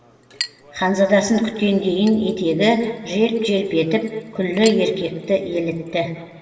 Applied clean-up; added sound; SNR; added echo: none; Chink, clink; 19 dB; reverberation time 2.4 s.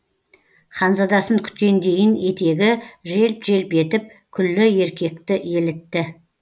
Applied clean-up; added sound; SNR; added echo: none; none; none; none.